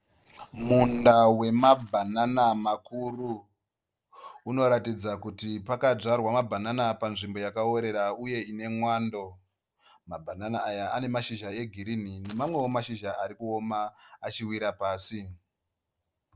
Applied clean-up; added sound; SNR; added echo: neural separator model SepFormer DNS4.